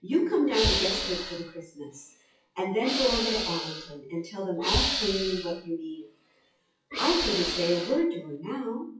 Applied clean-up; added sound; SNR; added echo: classical method WPE with log-MMSE.